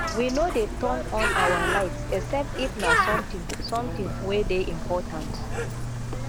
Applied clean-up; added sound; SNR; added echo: none; Bird; -1 dB; none.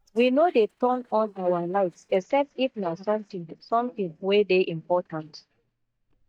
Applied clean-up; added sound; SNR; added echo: neural mask model DeepFilterNet 3.